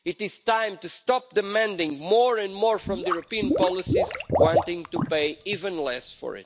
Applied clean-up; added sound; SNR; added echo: none; Liquid; 2 dB; none.